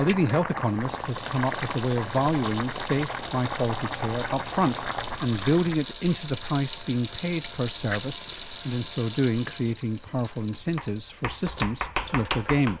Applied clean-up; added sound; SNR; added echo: none; Domestic sounds, home sounds + Sink (filling or washing) / Water tap, faucet; 7 dB; none.